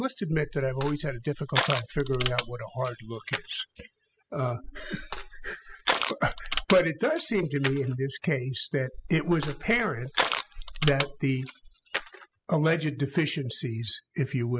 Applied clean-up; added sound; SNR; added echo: classical method spectral subtraction.